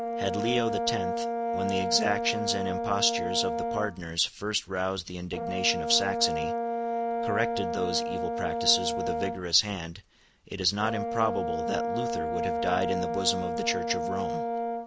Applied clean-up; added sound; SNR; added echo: none; Brass instrument; 0 dB; none.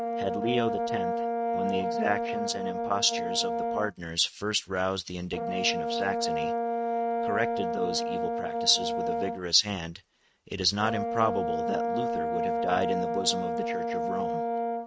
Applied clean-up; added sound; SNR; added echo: neural mask model RNNoise.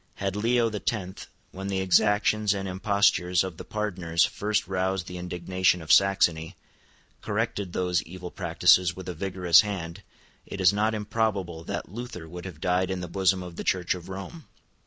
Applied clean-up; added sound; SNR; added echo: none; none; none; none.